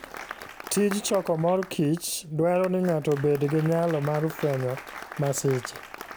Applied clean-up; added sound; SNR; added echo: none; Applause; 15 dB; none.